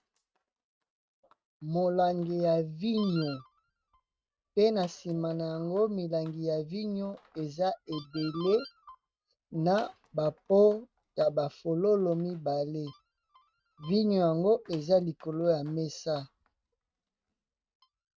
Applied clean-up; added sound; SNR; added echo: neural mask model RNNoise.